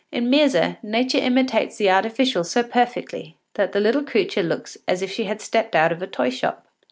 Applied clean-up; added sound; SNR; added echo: none; none; none; none.